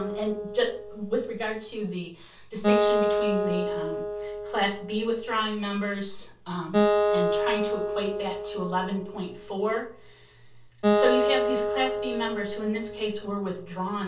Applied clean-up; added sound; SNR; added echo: none; Acoustic guitar; -2 dB; reverberation time 0.3 s.